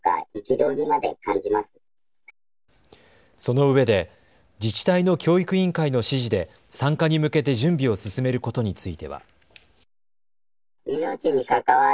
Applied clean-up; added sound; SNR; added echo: none; none; none; none.